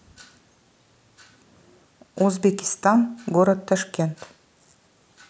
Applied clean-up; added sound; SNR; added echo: none; none; none; none.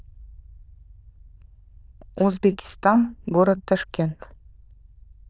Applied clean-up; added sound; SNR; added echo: neural diffusion model UNIVERSE++.